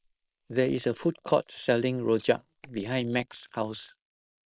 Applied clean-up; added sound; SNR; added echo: neural mask model Resemble Enhance denoiser.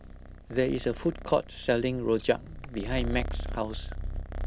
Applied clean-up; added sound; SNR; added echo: none; Purr; 6 dB; none.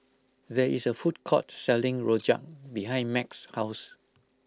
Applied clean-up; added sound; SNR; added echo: none; none; none; none.